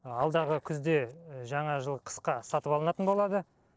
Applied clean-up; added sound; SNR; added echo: neural separator model SepFormer DNS4.